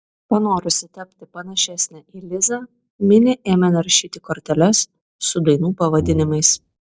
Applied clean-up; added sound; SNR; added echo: neural separator model SepFormer DNS4.